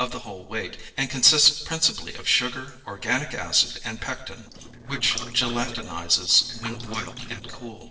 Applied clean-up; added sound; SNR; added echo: neural separator model SepFormer DNS4.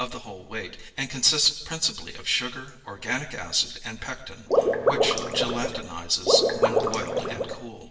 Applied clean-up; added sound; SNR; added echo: none; Water / Liquid; -5 dB; reverberation time 0.9 s.